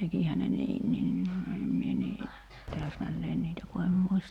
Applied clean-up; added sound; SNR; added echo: none; Fireworks; 20 dB; none.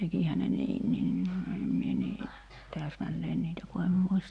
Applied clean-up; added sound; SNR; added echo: none; none; none; none.